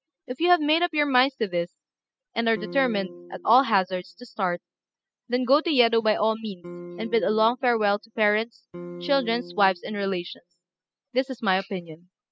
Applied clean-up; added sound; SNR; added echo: classical method spectral subtraction.